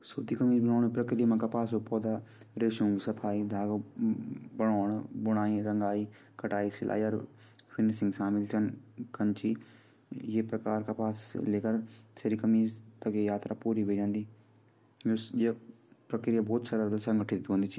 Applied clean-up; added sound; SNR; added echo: none; none; none; none.